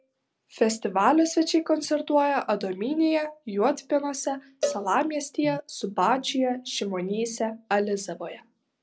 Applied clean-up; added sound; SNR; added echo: none; Cowbell; 10 dB; none.